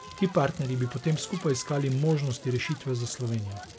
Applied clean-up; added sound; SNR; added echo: none; Crackle; 17 dB; none.